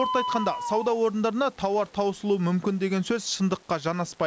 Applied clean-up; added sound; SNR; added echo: none; Bird; 10 dB; none.